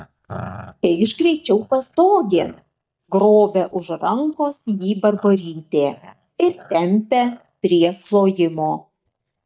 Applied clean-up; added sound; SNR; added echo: neural mask model DeepFilterNet 3.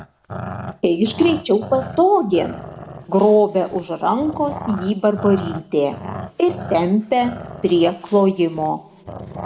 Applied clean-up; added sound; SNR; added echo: none; Growling; 14 dB; reverberation time 1.4 s.